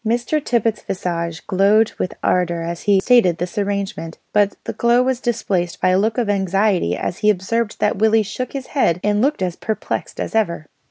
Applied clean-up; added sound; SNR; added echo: none; none; none; none.